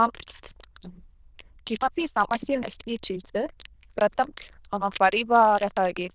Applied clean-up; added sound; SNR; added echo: neural diffusion model UNIVERSE++.